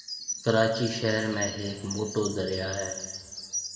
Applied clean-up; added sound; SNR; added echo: none; Bird vocalization, bird call, bird song; 9 dB; reverberation time 1.6 s.